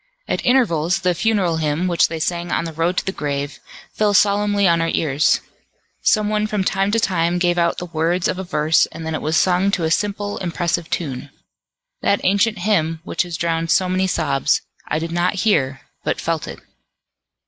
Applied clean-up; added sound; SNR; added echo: neural mask model Resemble Enhance denoiser.